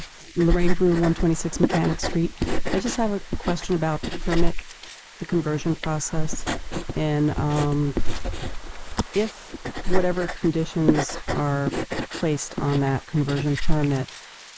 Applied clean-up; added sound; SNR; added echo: neural mask model Resemble Enhance denoiser.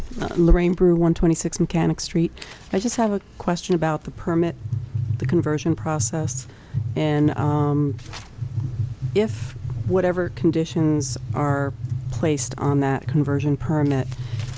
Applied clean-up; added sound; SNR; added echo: none; none; none; none.